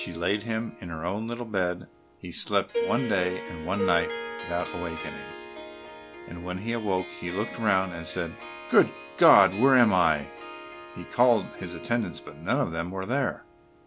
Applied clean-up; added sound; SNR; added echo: none; Harp; 11 dB; none.